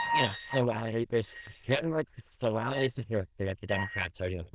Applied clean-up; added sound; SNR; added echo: neural diffusion model UNIVERSE++.